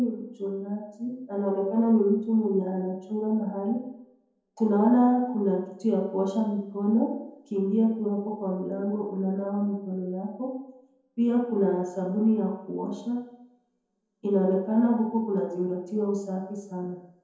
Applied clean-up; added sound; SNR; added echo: none; none; none; reverberation time 0.9 s.